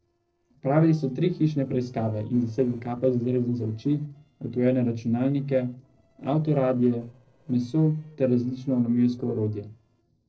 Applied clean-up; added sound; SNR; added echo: neural separator model SepFormer DNS4.